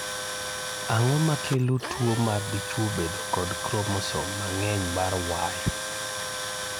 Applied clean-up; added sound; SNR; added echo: none; Tools; 4 dB; none.